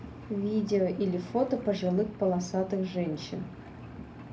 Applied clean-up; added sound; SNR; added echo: none; Engine; 14 dB; reverberation time 0.3 s.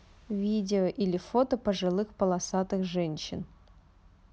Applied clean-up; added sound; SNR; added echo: none; none; none; none.